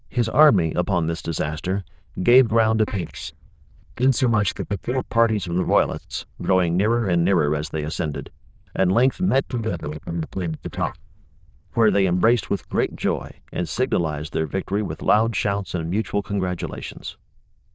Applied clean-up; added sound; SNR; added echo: neural diffusion model UNIVERSE++.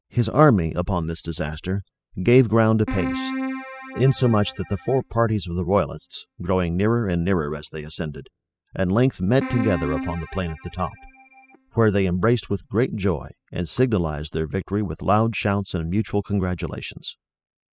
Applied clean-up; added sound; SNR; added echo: classical method spectral subtraction.